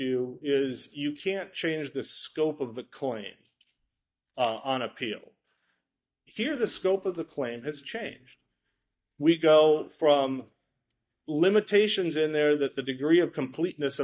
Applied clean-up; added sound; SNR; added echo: neural mask model DeepFilterNet 3.